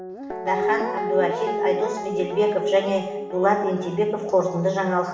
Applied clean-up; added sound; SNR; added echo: none; Guitar; 5 dB; reverberation time 0.9 s.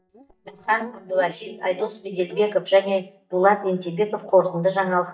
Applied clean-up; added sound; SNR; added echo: neural mask model DeepFilterNet 3.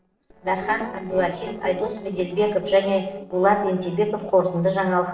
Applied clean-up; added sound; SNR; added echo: neural separator model SepFormer DNS4.